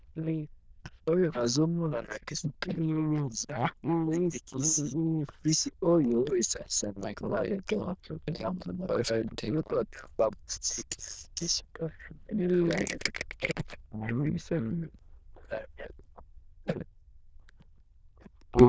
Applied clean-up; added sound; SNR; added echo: neural diffusion model UNIVERSE++.